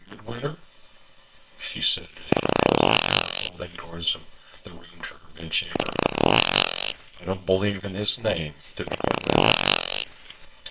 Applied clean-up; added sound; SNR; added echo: neural separator model SepFormer WHAMR!.